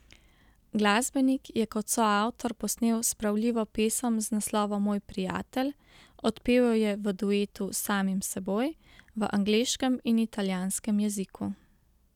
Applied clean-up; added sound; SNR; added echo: none; none; none; none.